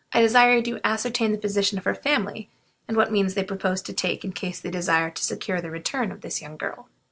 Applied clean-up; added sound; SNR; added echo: none; none; none; none.